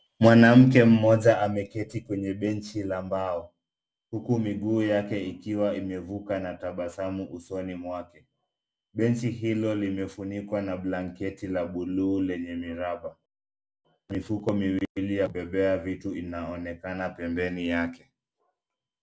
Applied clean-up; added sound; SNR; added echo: none; none; none; none.